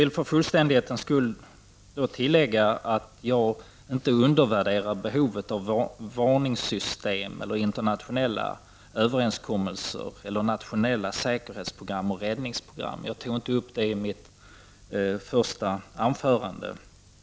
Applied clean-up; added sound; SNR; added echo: none; none; none; none.